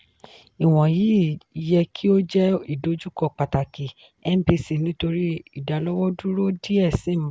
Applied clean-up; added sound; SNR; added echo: none; none; none; none.